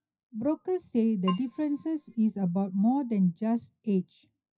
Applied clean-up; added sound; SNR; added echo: classical method WPE with log-MMSE.